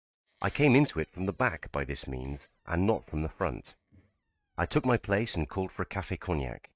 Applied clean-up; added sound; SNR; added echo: neural mask model RNNoise.